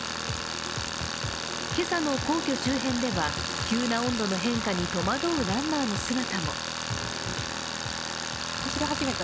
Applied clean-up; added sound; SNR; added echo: none; Tools; 2 dB; none.